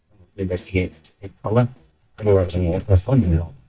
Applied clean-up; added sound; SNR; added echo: neural mask model DeepFilterNet 3.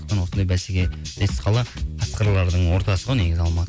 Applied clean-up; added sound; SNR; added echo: none; none; none; none.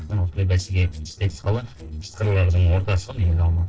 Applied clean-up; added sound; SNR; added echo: neural separator model SepFormer DNS4.